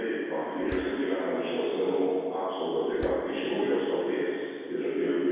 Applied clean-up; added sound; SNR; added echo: none; Slam; 19 dB; reverberation time 2.2 s.